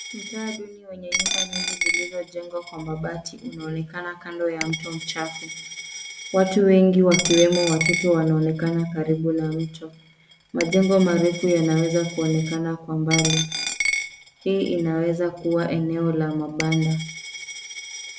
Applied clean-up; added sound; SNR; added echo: none; Coin (dropping); 8 dB; none.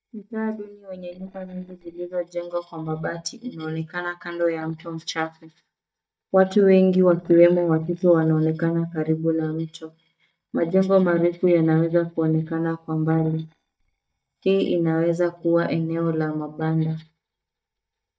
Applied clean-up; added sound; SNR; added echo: neural mask model DeepFilterNet 3.